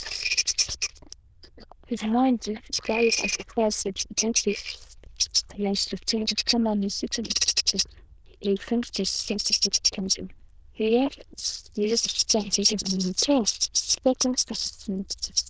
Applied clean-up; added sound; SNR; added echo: neural diffusion model UNIVERSE++.